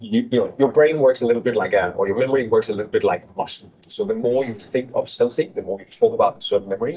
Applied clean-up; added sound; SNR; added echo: neural mask model DeepFilterNet 3.